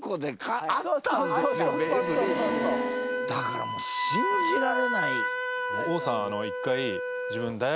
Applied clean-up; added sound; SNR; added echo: none; Wind instrument, woodwind instrument; 1 dB; none.